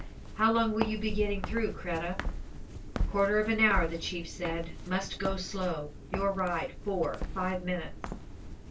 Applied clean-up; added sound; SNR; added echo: none; Walk, footsteps; 5 dB; reverberation time 0.1 s.